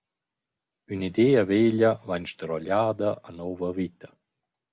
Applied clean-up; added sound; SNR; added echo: none; none; none; none.